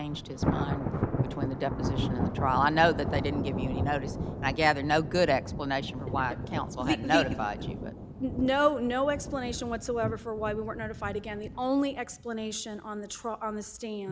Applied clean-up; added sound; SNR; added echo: none; Thunder; 4 dB; none.